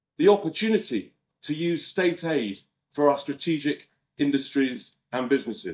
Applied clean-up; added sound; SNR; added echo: neural mask model DeepFilterNet 3.